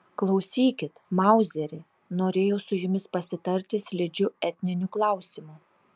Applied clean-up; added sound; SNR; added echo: none; none; none; none.